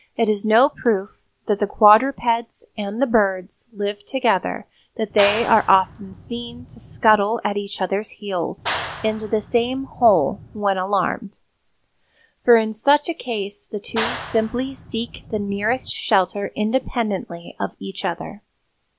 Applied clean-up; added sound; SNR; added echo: none; Clapping; 11 dB; none.